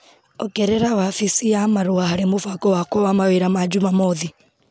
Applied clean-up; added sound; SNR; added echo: none; none; none; none.